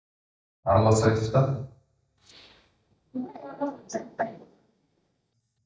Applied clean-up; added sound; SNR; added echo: neural mask model DeepFilterNet 3.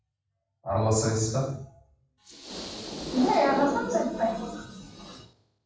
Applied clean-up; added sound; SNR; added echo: classical method WPE with log-MMSE.